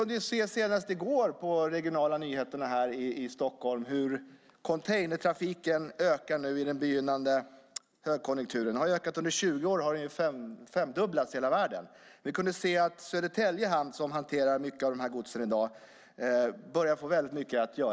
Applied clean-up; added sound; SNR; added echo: none; none; none; none.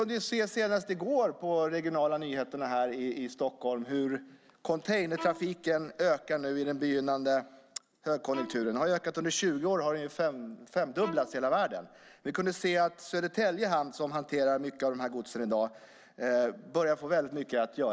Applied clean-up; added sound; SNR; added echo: none; Bowed string instrument; 17 dB; none.